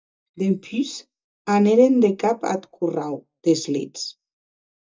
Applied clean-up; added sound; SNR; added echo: neural mask model DeepFilterNet 3.